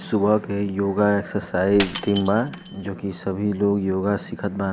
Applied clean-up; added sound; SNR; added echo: none; Shatter; 10 dB; none.